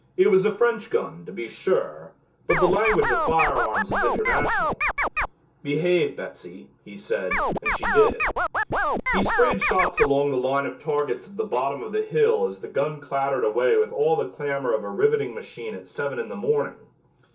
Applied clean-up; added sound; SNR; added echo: none; Scratching (performance technique); -1 dB; reverberation time 0.2 s.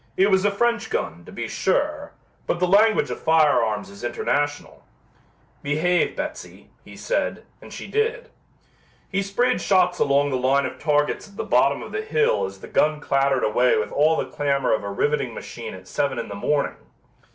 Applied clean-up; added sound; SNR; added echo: none; none; none; none.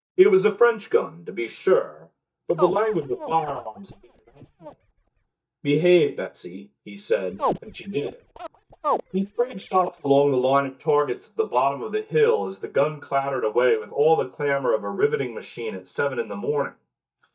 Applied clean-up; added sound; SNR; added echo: neural mask model DeepFilterNet 3.